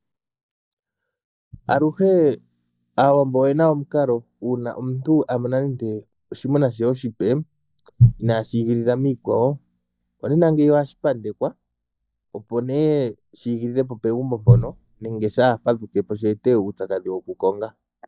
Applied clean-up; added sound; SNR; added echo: neural mask model DeepFilterNet 3.